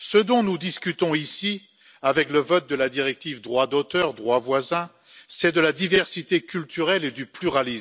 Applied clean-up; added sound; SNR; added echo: none; none; none; none.